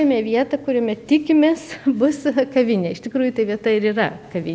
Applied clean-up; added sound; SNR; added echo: none; none; none; none.